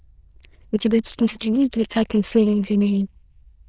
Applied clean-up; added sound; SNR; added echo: neural diffusion model UNIVERSE++.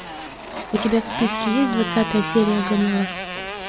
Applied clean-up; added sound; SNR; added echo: none; Motorcycle; 6 dB; none.